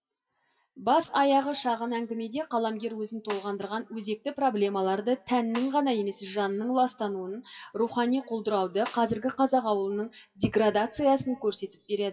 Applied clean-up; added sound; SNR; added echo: classical method WPE with log-MMSE.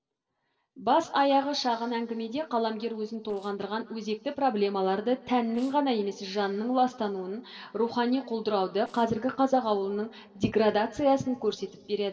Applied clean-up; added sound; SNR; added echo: neural separator model SepFormer DNS4.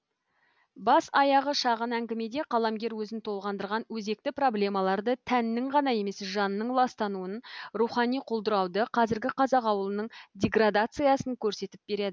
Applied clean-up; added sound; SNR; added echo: none; none; none; none.